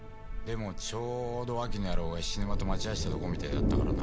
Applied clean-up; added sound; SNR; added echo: none; Thunder; -4 dB; none.